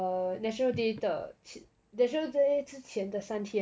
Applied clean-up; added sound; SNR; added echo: none; none; none; none.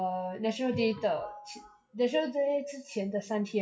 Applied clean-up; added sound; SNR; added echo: classical method WPE with log-MMSE.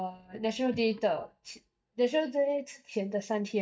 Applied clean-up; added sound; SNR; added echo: neural mask model DeepFilterNet 3.